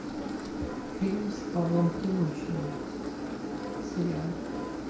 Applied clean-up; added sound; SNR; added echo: none; Engine; 2 dB; reverberation time 0.6 s.